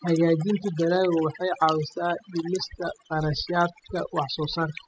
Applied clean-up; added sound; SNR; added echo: classical method spectral subtraction.